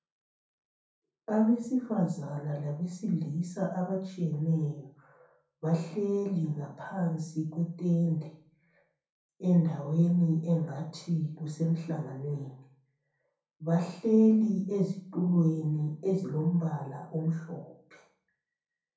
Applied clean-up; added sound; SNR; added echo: none; none; none; reverberation time 0.5 s.